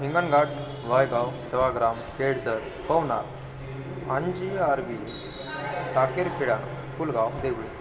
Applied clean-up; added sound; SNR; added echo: none; Boom; 15 dB; reverberation time 1.5 s.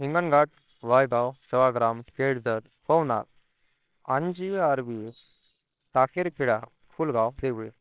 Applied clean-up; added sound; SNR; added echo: neural separator model SepFormer WHAMR!.